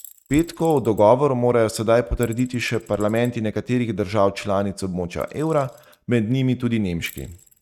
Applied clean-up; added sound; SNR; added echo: neural mask model RNNoise.